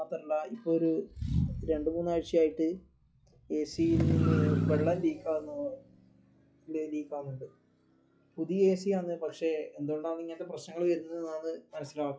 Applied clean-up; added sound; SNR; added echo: classical method log-MMSE.